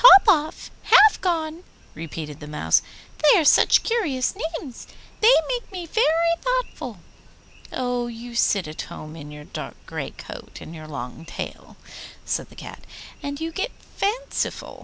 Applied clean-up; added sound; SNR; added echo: none; none; none; none.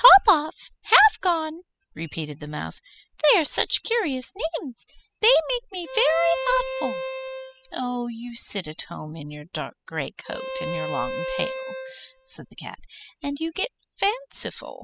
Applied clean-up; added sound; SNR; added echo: classical method spectral subtraction.